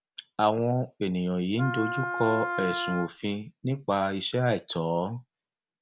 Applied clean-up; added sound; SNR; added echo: none; Wind instrument, woodwind instrument; 4 dB; none.